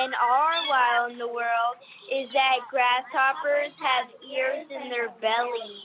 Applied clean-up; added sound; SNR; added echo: none; Chirp, tweet; 15 dB; none.